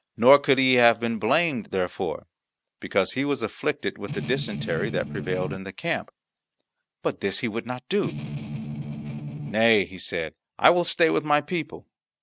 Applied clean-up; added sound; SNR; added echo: neural mask model RNNoise.